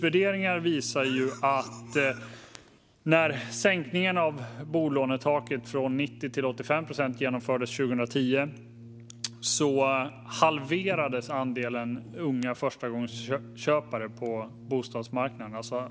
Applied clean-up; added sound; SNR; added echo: none; Cough + Brass instrument; 17 dB; none.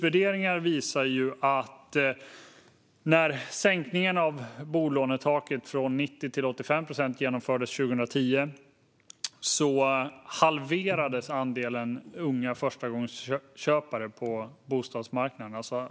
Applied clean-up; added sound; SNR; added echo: none; none; none; none.